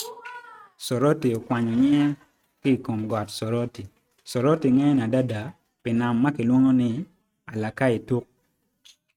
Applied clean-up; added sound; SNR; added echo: neural mask model RNNoise.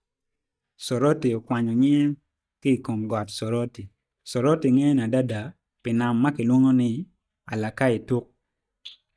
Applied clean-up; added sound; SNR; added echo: neural mask model DeepFilterNet 3.